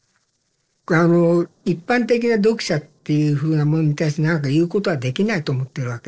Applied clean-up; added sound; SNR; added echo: neural separator model SepFormer DNS4.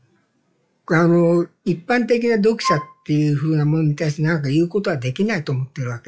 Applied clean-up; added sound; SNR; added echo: classical method log-MMSE.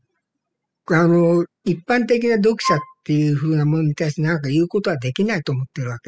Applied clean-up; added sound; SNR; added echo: classical method spectral subtraction.